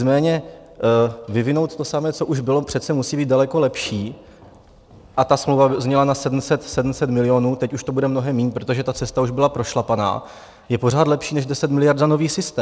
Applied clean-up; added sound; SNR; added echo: none; none; none; none.